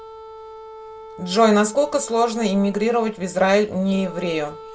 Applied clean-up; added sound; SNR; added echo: none; Wind instrument, woodwind instrument; 18 dB; none.